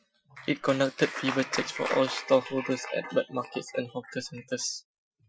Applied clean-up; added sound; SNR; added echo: classical method Wiener filter.